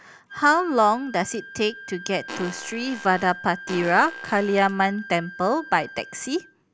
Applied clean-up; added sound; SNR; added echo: none; Fart + Wind instrument, woodwind instrument; 15 dB; none.